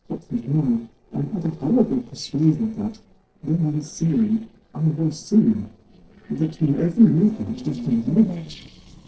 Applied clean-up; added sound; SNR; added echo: neural separator model SepFormer DNS4.